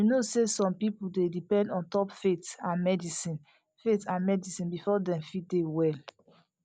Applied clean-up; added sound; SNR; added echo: none; none; none; none.